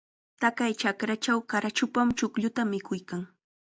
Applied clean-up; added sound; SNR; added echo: none; none; none; none.